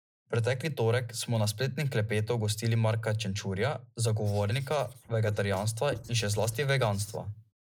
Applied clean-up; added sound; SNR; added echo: neural mask model Resemble Enhance denoiser.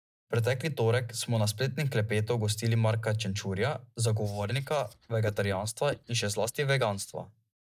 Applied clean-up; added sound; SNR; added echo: neural mask model DeepFilterNet 3.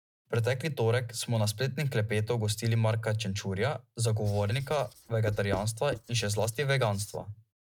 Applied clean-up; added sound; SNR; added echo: neural mask model RNNoise.